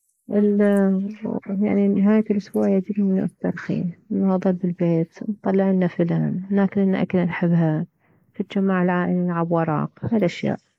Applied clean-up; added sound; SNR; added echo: neural mask model Resemble Enhance denoiser.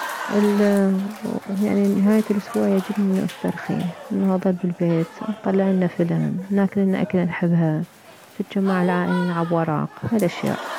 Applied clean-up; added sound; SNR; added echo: none; Applause / Crowd; 15 dB; none.